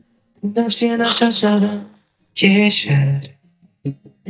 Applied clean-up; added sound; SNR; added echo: neural mask model DeepFilterNet 3.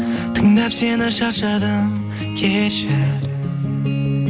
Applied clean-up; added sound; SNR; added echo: none; none; none; none.